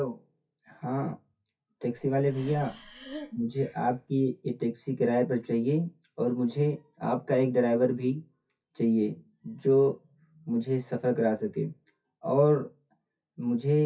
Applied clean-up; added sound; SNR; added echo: classical method WPE with log-MMSE.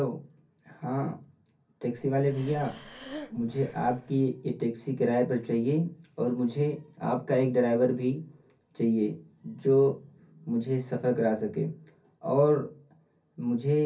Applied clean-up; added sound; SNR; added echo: none; Breathing; 17 dB; reverberation time 0.3 s.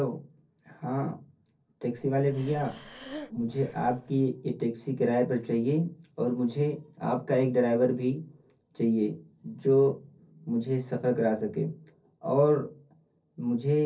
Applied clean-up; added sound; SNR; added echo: neural separator model SepFormer DNS4.